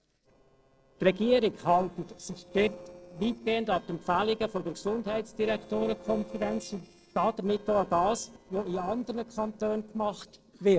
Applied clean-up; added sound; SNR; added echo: neural separator model SepFormer DNS4.